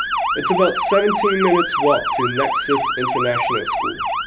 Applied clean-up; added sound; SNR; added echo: none; Motor vehicle (road) / Siren; 0 dB; none.